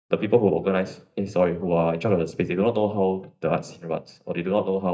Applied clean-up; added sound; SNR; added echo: neural mask model DeepFilterNet 3.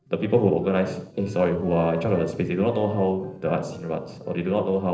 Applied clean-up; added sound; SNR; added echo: neural separator model SepFormer DNS4.